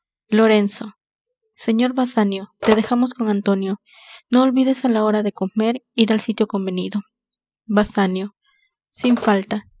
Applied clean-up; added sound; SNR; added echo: classical method spectral subtraction.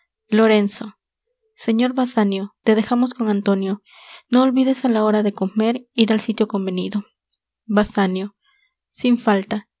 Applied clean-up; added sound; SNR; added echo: none; none; none; none.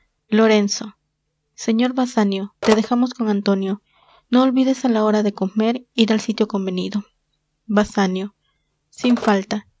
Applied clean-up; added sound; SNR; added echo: neural mask model RNNoise.